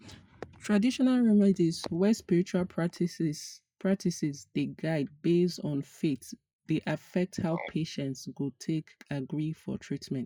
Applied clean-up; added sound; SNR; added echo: classical method log-MMSE.